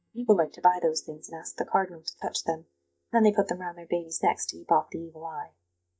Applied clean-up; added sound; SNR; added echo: neural mask model DeepFilterNet 3.